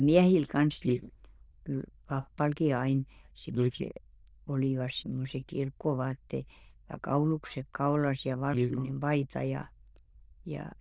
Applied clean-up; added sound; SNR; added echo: neural diffusion model UNIVERSE++.